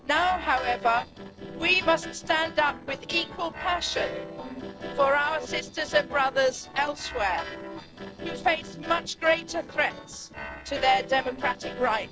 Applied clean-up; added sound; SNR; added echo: neural separator model SepFormer DNS4.